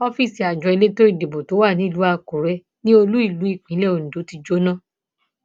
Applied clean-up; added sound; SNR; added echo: none; none; none; none.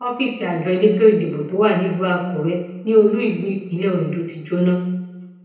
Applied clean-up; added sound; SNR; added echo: none; none; none; reverberation time 0.9 s.